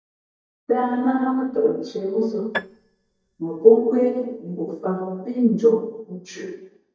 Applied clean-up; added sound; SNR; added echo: neural mask model DeepFilterNet 3.